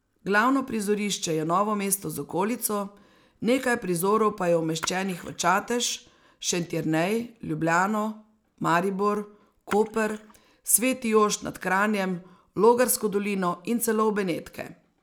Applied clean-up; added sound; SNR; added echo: none; Splash, splatter; 18 dB; none.